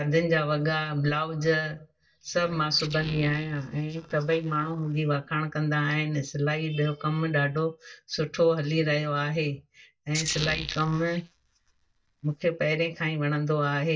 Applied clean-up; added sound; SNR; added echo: neural mask model DeepFilterNet 3.